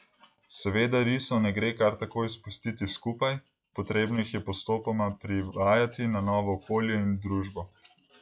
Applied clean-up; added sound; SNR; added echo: classical method log-MMSE.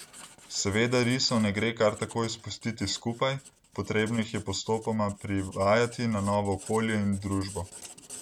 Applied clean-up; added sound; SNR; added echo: none; Writing; 20 dB; none.